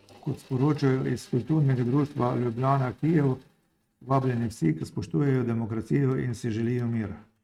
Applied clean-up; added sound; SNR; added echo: neural mask model RNNoise.